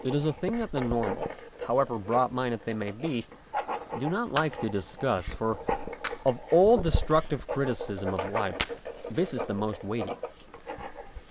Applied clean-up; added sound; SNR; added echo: none; Writing + Fire; 6 dB; none.